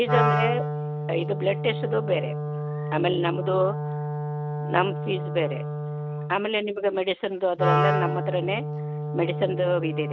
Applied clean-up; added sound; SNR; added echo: neural mask model RNNoise.